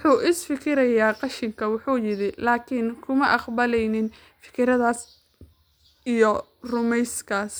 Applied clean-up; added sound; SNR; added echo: none; none; none; none.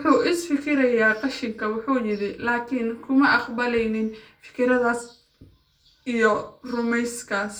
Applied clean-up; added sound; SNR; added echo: none; none; none; reverberation time 0.3 s.